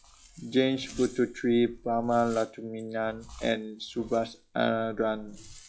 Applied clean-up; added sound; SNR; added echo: classical method log-MMSE.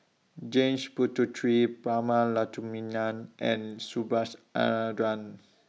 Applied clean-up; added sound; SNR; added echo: none; none; none; none.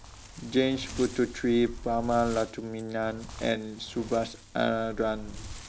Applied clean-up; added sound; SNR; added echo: none; Wind; 14 dB; none.